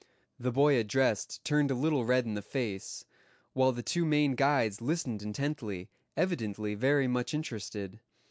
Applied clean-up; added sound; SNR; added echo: none; none; none; none.